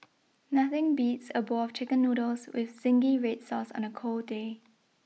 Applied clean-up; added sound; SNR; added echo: none; none; none; none.